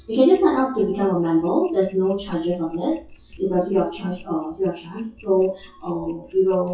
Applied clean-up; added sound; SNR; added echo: classical method WPE with log-MMSE.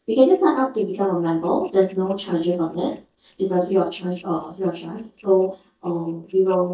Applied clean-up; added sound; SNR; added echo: neural mask model DeepFilterNet 3.